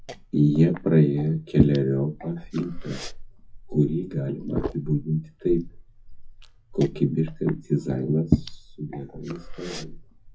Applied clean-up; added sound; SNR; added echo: classical method WPE with log-MMSE.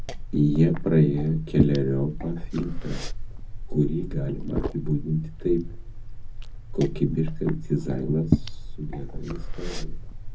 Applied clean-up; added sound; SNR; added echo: none; Liquid; 3 dB; reverberation time 0.4 s.